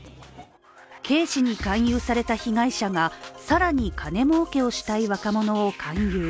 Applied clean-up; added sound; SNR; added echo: none; none; none; none.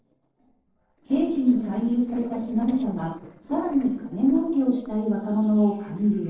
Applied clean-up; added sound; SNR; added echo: neural separator model SepFormer DNS4.